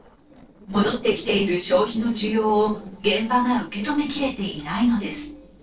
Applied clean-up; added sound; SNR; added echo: neural separator model SepFormer DNS4.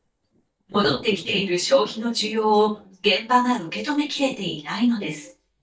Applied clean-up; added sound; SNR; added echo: neural mask model DeepFilterNet 3.